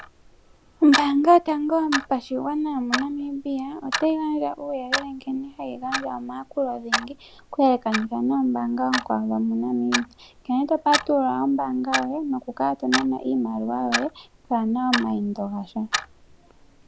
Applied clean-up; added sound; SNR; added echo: none; Clock; 8 dB; none.